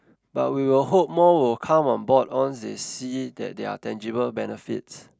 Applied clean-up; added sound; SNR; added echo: none; none; none; none.